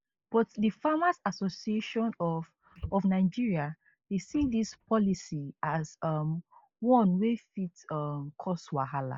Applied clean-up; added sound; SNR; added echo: neural mask model Resemble Enhance denoiser.